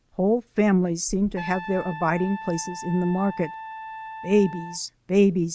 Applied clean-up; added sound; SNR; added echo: none; Trumpet; 13 dB; none.